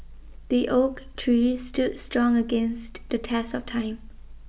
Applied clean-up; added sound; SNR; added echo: none; none; none; none.